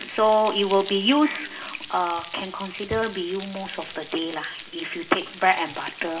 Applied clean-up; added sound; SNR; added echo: none; Frying (food); 15 dB; reverberation time 1.7 s.